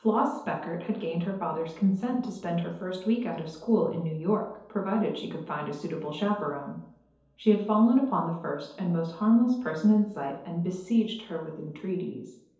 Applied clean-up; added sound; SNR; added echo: none; none; none; reverberation time 2.2 s.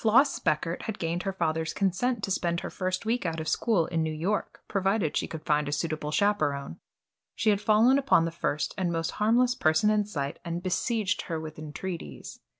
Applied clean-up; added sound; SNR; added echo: none; none; none; none.